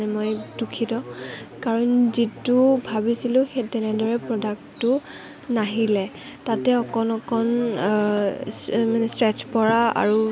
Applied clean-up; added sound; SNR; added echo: none; none; none; none.